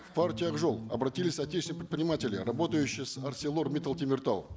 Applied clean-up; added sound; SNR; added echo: none; Bass guitar; 10 dB; none.